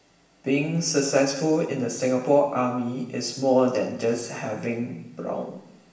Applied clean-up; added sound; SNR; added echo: none; none; none; reverberation time 0.8 s.